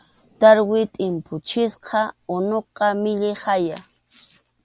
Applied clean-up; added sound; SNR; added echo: none; none; none; none.